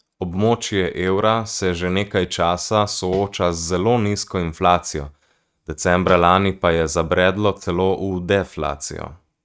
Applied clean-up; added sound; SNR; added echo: neural mask model RNNoise.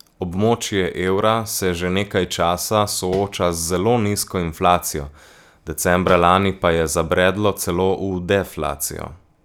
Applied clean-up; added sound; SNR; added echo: none; Tap; 17 dB; none.